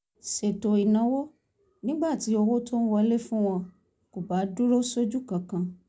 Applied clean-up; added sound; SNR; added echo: none; none; none; none.